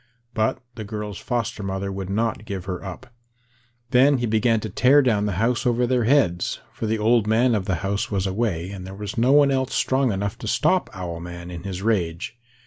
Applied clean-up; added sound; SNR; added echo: none; none; none; none.